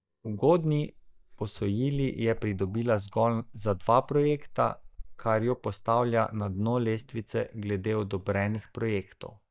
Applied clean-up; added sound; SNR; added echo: neural mask model DeepFilterNet 3.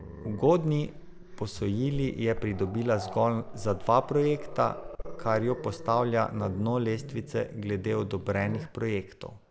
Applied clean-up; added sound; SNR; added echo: none; Growling; 12 dB; none.